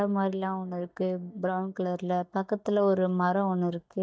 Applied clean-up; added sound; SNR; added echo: neural mask model DeepFilterNet 3.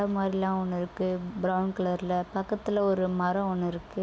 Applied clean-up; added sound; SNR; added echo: none; none; none; none.